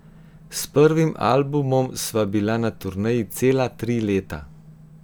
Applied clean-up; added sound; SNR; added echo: none; none; none; none.